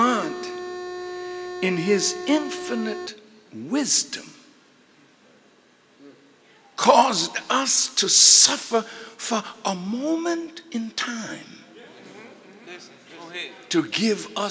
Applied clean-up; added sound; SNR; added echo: none; Organ; 8 dB; none.